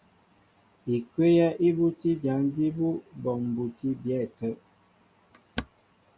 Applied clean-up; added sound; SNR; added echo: none; none; none; none.